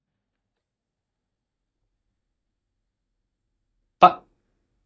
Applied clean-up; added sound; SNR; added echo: neural mask model DeepFilterNet 3.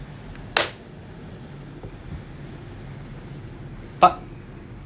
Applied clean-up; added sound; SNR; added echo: none; Vehicle; 12 dB; none.